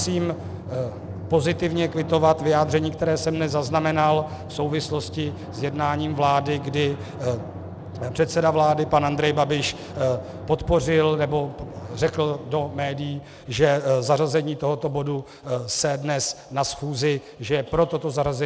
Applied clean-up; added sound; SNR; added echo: none; Drum; 13 dB; none.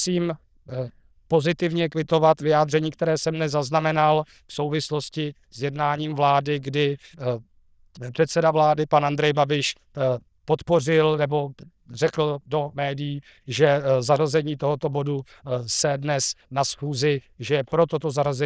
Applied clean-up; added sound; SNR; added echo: neural diffusion model UNIVERSE++.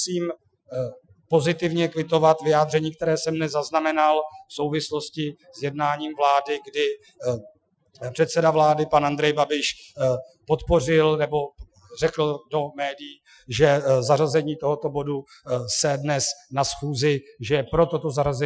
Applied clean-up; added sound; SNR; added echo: classical method Wiener filter.